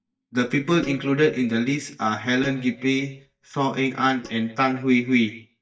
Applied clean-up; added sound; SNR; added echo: neural mask model DeepFilterNet 3.